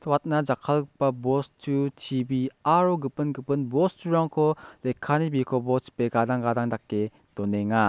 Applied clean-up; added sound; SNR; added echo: none; none; none; none.